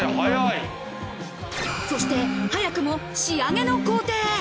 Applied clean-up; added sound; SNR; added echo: none; Piano; -1 dB; none.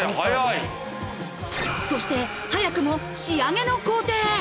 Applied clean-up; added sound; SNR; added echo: none; none; none; none.